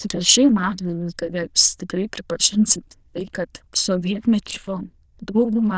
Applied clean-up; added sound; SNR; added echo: neural diffusion model UNIVERSE++.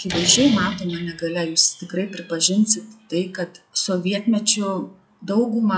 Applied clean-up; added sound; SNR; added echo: classical method log-MMSE.